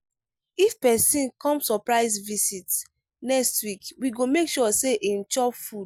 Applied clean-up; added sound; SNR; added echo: none; none; none; none.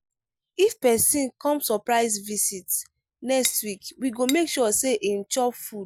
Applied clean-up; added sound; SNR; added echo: none; Cutlery, silverware / Dishes, pots, and pans; 12 dB; none.